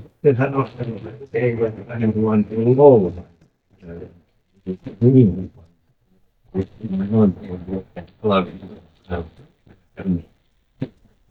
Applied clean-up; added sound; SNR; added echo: neural mask model DeepFilterNet 3.